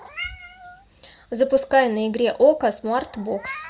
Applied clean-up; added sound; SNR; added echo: none; Meow; 17 dB; none.